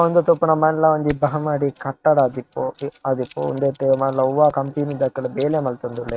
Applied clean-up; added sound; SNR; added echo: neural mask model RNNoise.